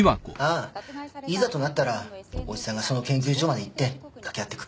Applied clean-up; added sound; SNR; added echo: none; Knock; 17 dB; none.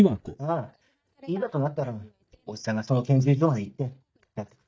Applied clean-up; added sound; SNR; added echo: neural mask model DeepFilterNet 3.